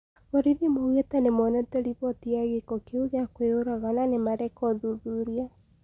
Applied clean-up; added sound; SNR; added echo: none; none; none; none.